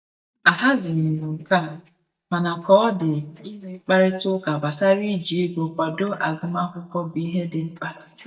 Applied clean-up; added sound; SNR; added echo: neural mask model DeepFilterNet 3.